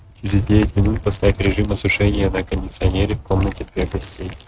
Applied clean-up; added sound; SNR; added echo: neural mask model RNNoise.